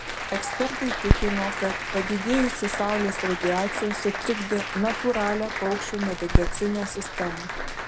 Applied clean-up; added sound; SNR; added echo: none; Crackle + Applause; 0 dB; none.